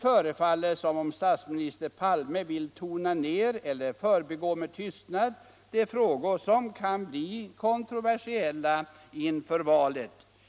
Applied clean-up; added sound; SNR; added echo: none; none; none; none.